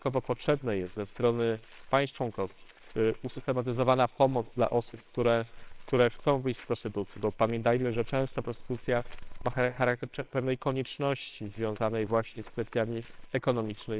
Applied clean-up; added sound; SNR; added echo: neural separator model SepFormer WHAMR!.